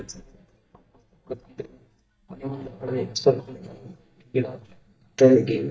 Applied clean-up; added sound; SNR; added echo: neural mask model DeepFilterNet 3.